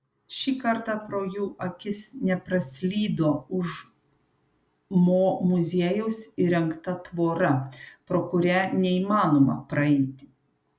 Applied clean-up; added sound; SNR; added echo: none; none; none; none.